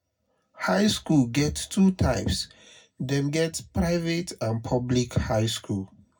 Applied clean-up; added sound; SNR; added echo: none; none; none; reverberation time 0.3 s.